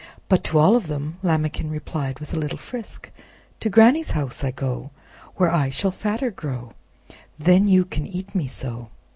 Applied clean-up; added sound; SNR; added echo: none; none; none; none.